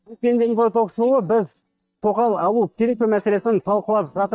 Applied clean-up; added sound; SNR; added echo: neural mask model DeepFilterNet 3.